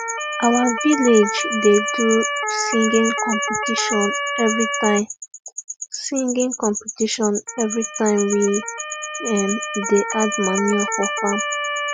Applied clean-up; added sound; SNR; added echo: none; Motor vehicle (road) / Siren; 5 dB; none.